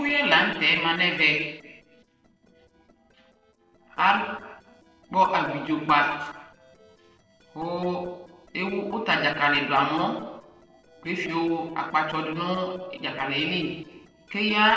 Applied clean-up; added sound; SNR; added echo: neural separator model SepFormer DNS4.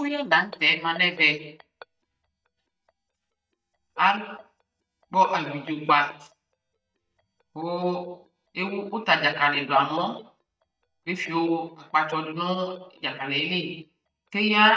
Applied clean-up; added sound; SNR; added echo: neural mask model DeepFilterNet 3.